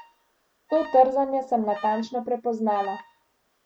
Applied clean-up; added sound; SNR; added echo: none; Alarm; 19 dB; none.